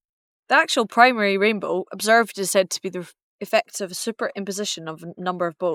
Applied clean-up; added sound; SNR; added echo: neural mask model Resemble Enhance denoiser.